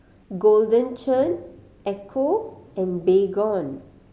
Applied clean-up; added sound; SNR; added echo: none; none; none; none.